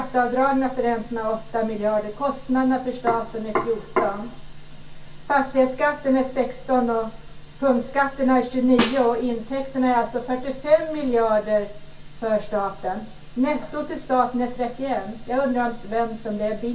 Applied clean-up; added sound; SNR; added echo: none; Snare drum; 7 dB; reverberation time 0.2 s.